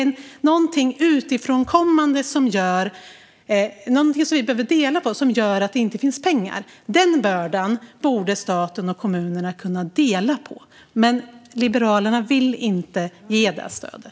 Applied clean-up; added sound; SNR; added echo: none; none; none; none.